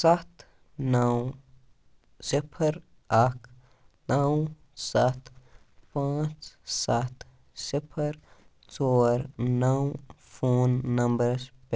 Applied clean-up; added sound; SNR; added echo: none; none; none; none.